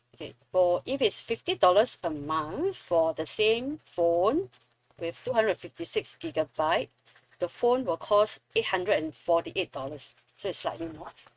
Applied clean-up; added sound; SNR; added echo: neural mask model RNNoise.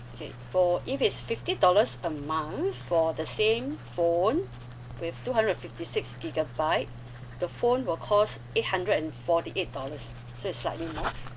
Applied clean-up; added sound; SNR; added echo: none; Writing; 12 dB; none.